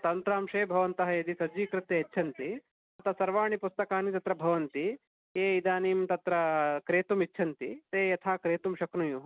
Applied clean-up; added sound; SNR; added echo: none; none; none; none.